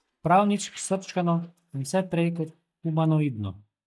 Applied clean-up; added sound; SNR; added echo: neural mask model DeepFilterNet 3.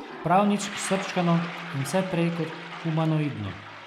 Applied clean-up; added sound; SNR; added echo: none; Toilet flush; 11 dB; none.